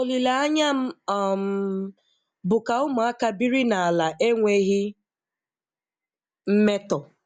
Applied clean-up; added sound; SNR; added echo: none; none; none; none.